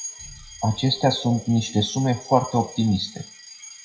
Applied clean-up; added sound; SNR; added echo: classical method WPE with log-MMSE.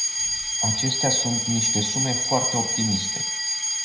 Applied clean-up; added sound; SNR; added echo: none; Alarm; -3 dB; reverberation time 0.8 s.